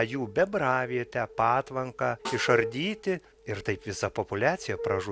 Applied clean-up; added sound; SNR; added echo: none; Snare drum; 17 dB; none.